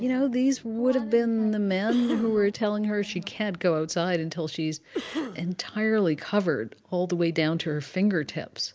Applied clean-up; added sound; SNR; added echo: none; Cough; 10 dB; none.